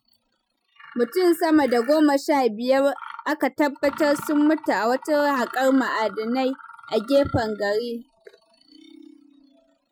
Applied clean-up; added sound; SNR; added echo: classical method Wiener filter.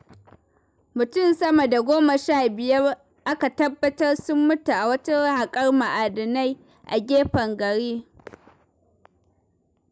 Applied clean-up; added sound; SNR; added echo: none; none; none; none.